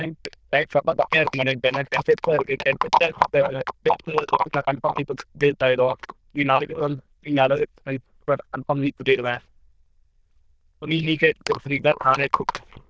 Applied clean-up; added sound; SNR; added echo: neural diffusion model UNIVERSE++.